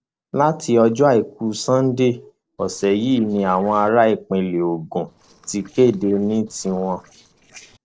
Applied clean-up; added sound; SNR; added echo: neural separator model SepFormer DNS4.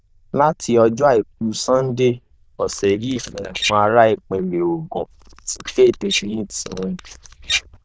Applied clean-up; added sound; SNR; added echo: neural diffusion model UNIVERSE++.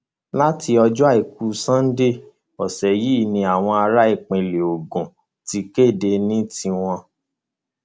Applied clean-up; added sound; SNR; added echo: none; none; none; none.